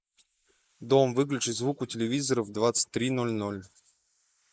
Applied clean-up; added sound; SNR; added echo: neural mask model Resemble Enhance denoiser.